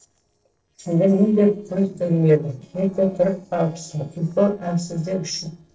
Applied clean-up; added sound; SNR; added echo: neural separator model SepFormer DNS4.